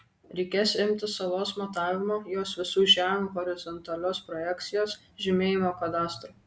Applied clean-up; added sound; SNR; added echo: none; none; none; none.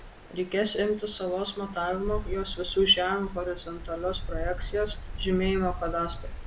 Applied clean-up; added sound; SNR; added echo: none; Stream; 7 dB; none.